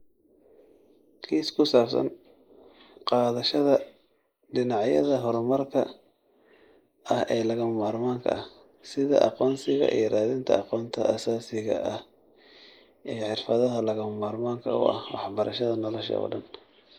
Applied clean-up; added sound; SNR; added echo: neural mask model Resemble Enhance denoiser.